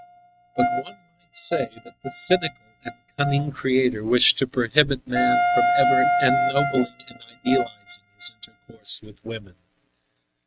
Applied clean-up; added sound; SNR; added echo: neural mask model RNNoise.